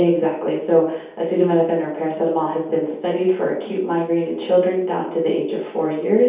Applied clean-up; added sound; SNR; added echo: none; none; none; reverberation time 0.7 s.